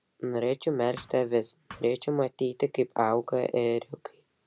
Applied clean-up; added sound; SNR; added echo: none; Thump, thud; 19 dB; none.